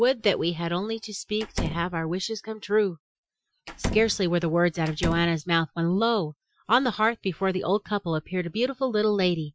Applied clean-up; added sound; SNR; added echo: classical method Wiener filter.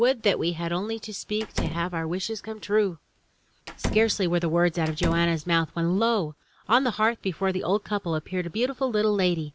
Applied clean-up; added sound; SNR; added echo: none; Slam; 7 dB; none.